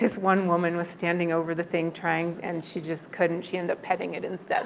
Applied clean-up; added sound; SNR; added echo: none; none; none; none.